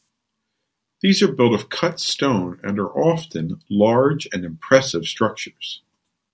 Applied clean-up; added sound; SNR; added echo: none; none; none; none.